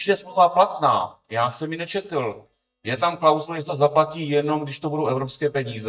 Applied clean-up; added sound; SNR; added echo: neural mask model DeepFilterNet 3.